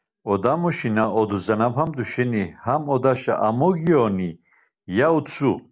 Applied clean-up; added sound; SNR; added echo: none; none; none; none.